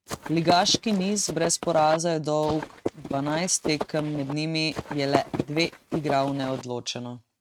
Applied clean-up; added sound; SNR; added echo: neural mask model RNNoise.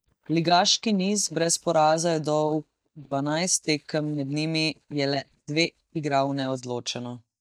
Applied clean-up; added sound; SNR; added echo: neural mask model DeepFilterNet 3.